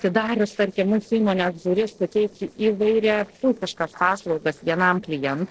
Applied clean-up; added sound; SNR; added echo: neural separator model SepFormer DNS4.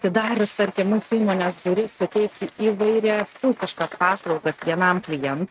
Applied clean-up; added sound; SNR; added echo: neural mask model RNNoise.